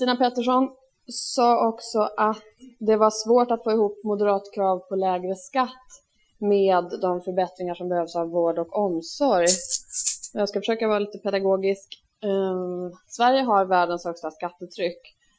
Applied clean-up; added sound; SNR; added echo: classical method Wiener filter.